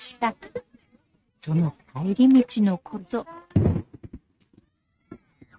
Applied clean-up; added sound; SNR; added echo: neural mask model RNNoise.